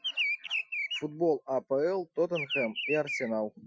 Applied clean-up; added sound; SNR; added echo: classical method Wiener filter.